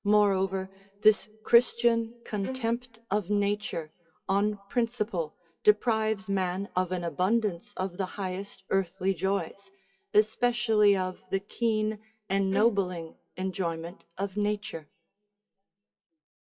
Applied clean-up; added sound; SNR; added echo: classical method WPE with log-MMSE.